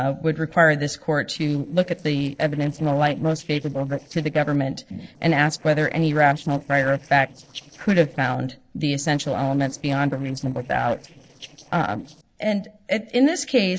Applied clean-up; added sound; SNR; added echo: neural separator model SepFormer DNS4.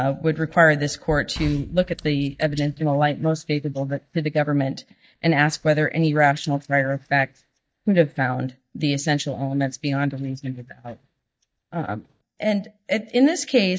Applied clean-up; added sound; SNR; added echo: neural mask model DeepFilterNet 3.